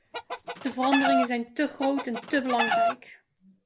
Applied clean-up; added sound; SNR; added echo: none; Chicken, rooster; 0 dB; none.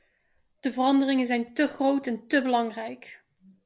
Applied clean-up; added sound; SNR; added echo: none; none; none; none.